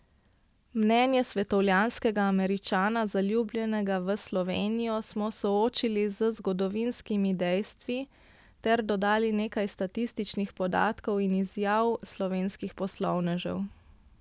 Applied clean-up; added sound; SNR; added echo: none; none; none; none.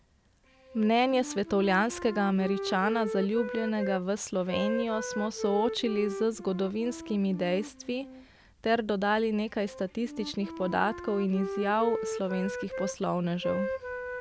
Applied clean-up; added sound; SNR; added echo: none; Wind instrument, woodwind instrument; 9 dB; none.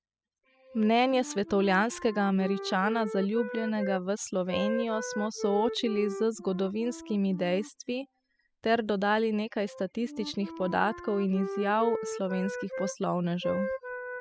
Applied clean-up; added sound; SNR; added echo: classical method spectral subtraction.